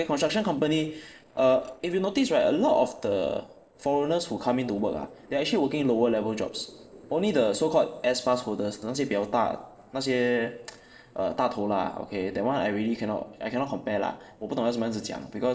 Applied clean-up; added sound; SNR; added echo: neural separator model SepFormer DNS4.